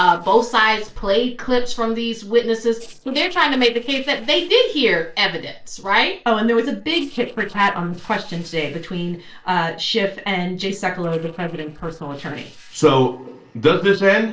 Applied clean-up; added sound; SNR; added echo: neural separator model SepFormer DNS4.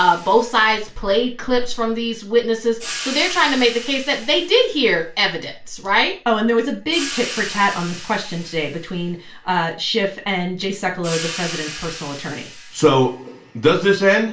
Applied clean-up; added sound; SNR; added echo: none; Cymbal; 15 dB; reverberation time 0.3 s.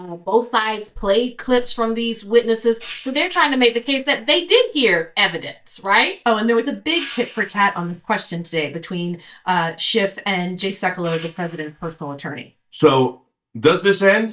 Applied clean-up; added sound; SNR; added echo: neural mask model DeepFilterNet 3.